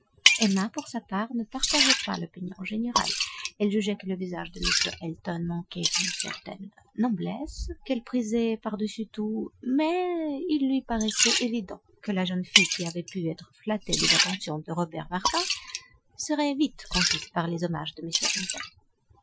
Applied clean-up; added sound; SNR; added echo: classical method Wiener filter.